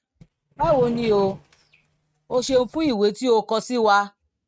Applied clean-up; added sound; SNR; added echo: neural mask model RNNoise.